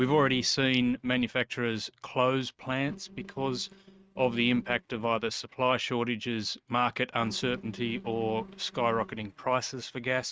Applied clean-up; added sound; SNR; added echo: neural mask model RNNoise.